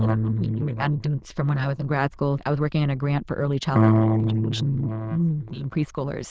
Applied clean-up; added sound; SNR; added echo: neural diffusion model UNIVERSE++.